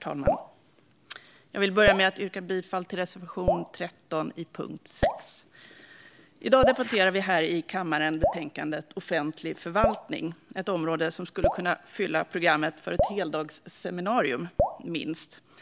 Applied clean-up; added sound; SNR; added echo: none; Drip; 4 dB; none.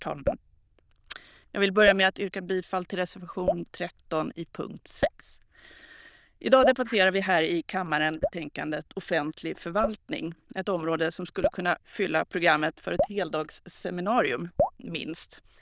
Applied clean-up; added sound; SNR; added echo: neural diffusion model UNIVERSE++.